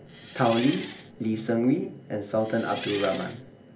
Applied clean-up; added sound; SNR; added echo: none; Engine; 13 dB; reverberation time 0.3 s.